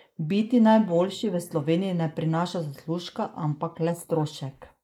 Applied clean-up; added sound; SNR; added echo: neural mask model Resemble Enhance denoiser.